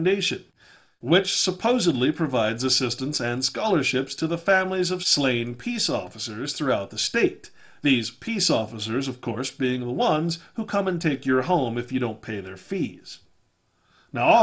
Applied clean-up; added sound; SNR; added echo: none; none; none; none.